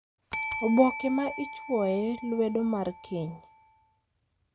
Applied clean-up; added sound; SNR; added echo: none; Bell; 10 dB; none.